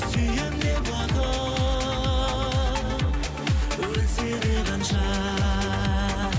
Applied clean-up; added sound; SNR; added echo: none; Musical instrument; 12 dB; none.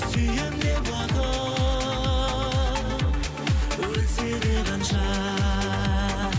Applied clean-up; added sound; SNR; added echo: none; none; none; none.